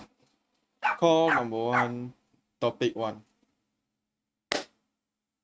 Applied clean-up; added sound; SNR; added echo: neural mask model RNNoise.